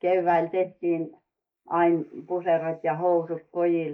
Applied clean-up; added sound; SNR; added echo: neural mask model Resemble Enhance denoiser.